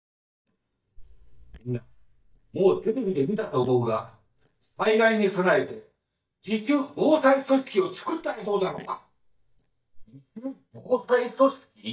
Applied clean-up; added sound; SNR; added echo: neural mask model DeepFilterNet 3.